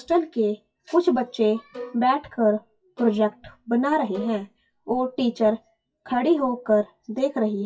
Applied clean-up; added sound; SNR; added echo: classical method WPE with log-MMSE.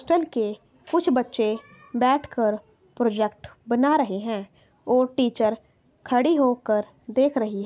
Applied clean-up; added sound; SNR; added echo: none; none; none; none.